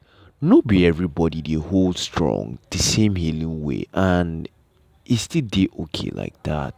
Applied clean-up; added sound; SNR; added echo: none; none; none; none.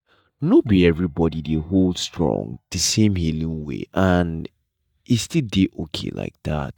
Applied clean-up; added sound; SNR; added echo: neural mask model DeepFilterNet 3.